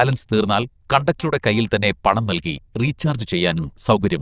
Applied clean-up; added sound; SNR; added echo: neural diffusion model UNIVERSE++.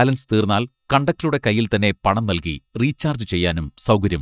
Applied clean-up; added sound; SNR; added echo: neural mask model DeepFilterNet 3.